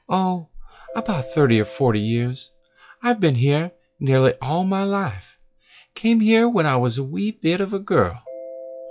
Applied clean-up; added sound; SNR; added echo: classical method log-MMSE.